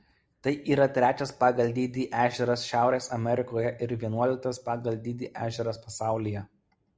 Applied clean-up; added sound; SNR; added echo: none; none; none; none.